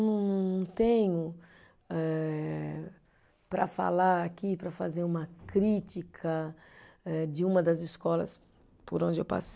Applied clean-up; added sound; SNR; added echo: none; none; none; none.